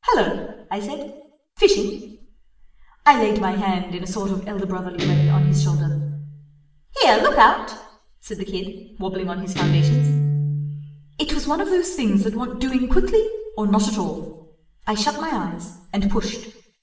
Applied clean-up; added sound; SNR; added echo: none; Guitar; 0 dB; reverberation time 0.8 s.